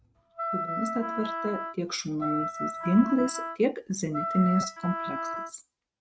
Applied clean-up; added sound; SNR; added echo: neural mask model RNNoise.